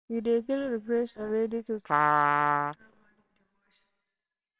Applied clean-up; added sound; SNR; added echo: neural separator model SepFormer WHAMR!.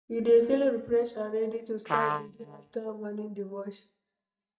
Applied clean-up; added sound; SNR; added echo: neural mask model DeepFilterNet 3.